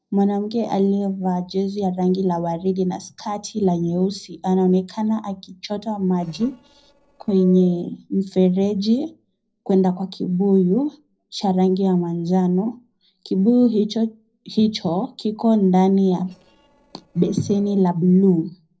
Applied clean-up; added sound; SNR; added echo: neural separator model SepFormer DNS4.